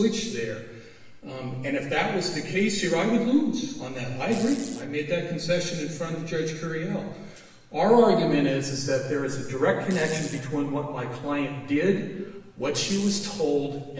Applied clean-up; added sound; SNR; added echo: none; Fart; 19 dB; reverberation time 1.0 s.